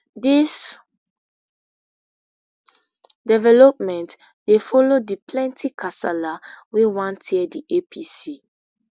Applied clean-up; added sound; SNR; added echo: none; none; none; none.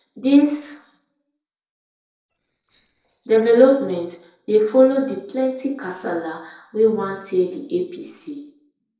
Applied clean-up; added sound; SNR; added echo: neural separator model SepFormer DNS4.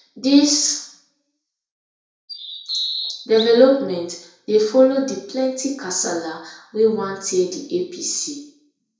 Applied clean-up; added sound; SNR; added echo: none; Bird vocalization, bird call, bird song; 8 dB; reverberation time 0.5 s.